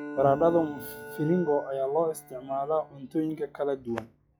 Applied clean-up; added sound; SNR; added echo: classical method log-MMSE.